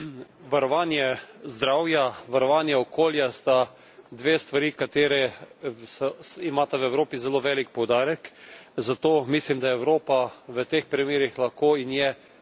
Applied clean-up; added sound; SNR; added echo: none; none; none; none.